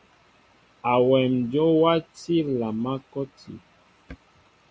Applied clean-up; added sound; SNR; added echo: none; none; none; none.